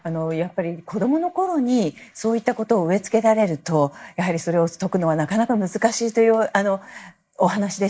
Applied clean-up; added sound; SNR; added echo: neural mask model Resemble Enhance denoiser.